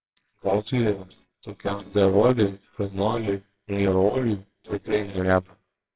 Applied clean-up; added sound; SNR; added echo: neural separator model SepFormer WHAMR!.